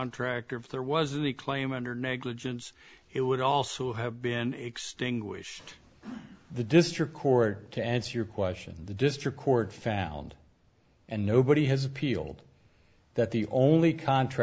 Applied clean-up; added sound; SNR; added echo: none; none; none; none.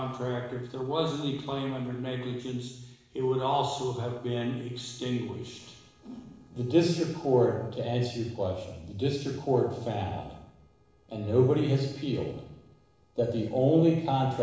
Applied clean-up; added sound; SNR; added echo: neural separator model SepFormer DNS4.